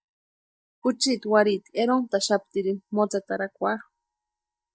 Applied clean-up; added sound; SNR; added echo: neural mask model DeepFilterNet 3.